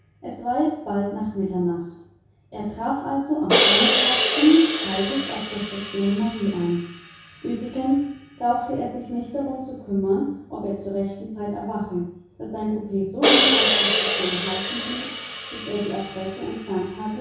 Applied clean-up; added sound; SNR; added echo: none; Crash cymbal; 0 dB; reverberation time 0.6 s.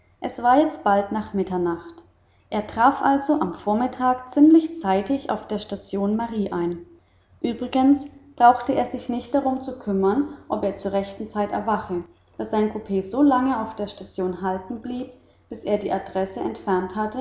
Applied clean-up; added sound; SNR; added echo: none; none; none; none.